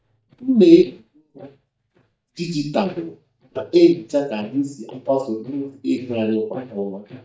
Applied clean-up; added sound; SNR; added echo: neural mask model DeepFilterNet 3.